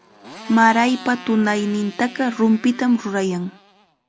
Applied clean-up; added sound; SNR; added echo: none; Motorcycle; 19 dB; none.